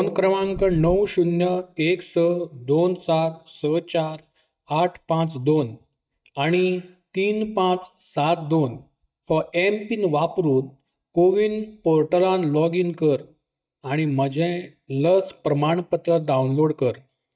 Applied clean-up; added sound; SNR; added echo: neural mask model DeepFilterNet 3.